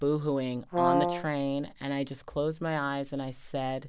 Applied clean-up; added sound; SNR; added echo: none; Brass instrument; -2 dB; none.